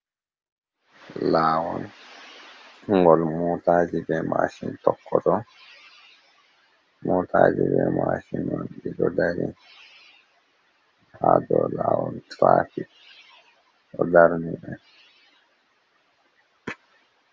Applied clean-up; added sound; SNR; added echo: none; none; none; none.